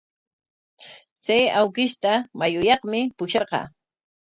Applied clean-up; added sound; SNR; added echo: none; none; none; none.